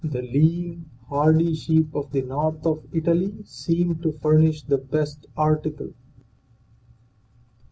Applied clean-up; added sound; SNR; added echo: none; none; none; none.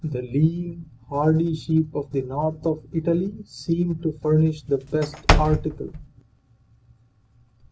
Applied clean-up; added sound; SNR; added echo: none; Slam / Wood; 0 dB; none.